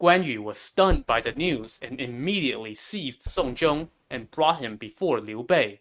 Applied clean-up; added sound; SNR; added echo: neural mask model RNNoise.